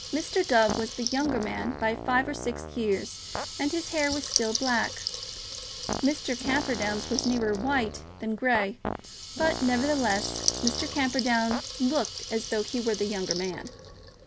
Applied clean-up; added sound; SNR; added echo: none; Fart + Water tap, faucet / Liquid; 6 dB; none.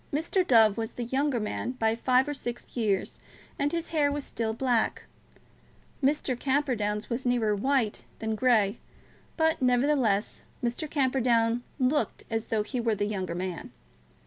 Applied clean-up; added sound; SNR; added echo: none; none; none; none.